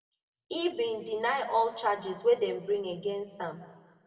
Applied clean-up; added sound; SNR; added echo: none; none; none; reverberation time 1.1 s.